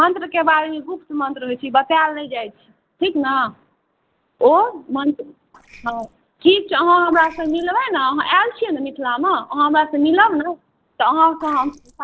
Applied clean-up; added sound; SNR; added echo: neural separator model SepFormer DNS4.